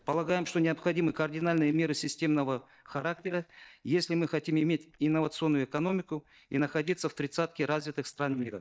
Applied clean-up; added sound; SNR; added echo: neural mask model DeepFilterNet 3.